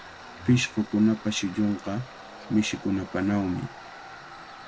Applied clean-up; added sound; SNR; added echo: none; Tools; 16 dB; none.